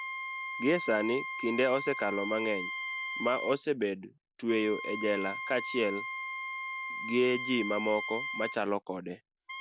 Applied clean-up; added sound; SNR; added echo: none; Wind instrument, woodwind instrument; 6 dB; none.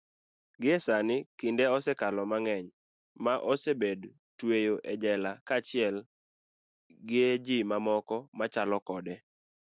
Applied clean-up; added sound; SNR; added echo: none; none; none; none.